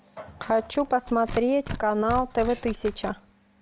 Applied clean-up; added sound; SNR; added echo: none; Tearing; 12 dB; none.